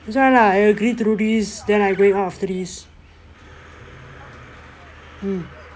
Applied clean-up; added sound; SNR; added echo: none; Bird; 18 dB; none.